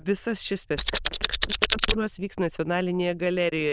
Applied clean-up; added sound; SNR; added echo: neural diffusion model UNIVERSE++.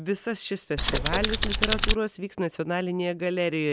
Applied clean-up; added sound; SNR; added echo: none; Tools; -4 dB; none.